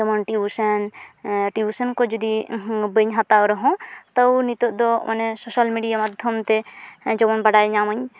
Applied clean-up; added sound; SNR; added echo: none; none; none; none.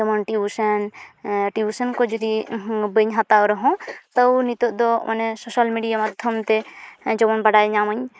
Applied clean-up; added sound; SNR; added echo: neural mask model Resemble Enhance denoiser.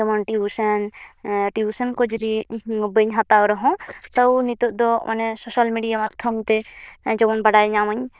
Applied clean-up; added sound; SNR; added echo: neural diffusion model UNIVERSE++.